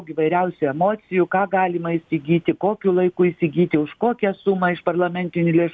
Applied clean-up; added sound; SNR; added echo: none; none; none; none.